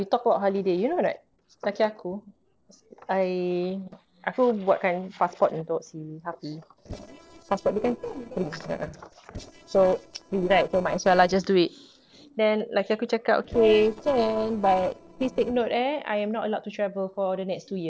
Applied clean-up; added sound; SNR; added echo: neural separator model SepFormer DNS4.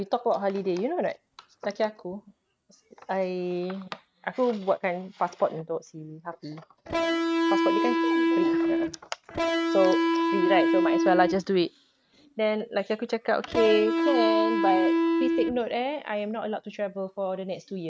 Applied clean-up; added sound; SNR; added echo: neural mask model RNNoise.